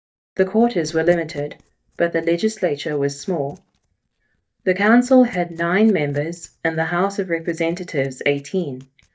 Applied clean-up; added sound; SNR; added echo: neural mask model DeepFilterNet 3.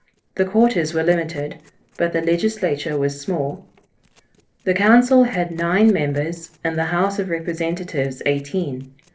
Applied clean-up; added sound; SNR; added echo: neural separator model SepFormer DNS4.